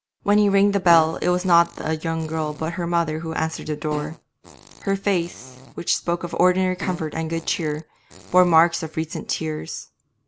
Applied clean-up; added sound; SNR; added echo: none; Fart; 19 dB; none.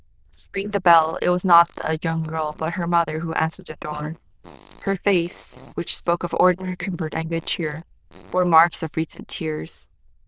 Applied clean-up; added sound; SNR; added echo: neural diffusion model UNIVERSE++.